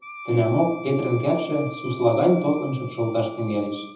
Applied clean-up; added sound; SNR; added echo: none; Wind instrument, woodwind instrument; 17 dB; reverberation time 0.8 s.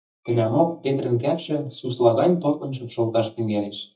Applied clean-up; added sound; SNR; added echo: neural mask model DeepFilterNet 3.